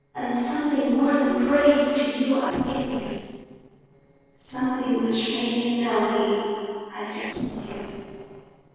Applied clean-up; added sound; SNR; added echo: neural separator model SepFormer DNS4.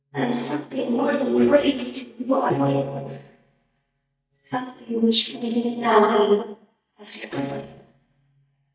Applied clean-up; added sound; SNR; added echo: neural mask model DeepFilterNet 3.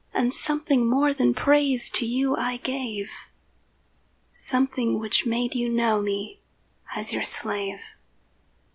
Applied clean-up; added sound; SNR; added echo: none; none; none; none.